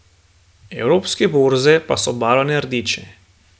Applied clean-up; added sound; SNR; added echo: none; none; none; none.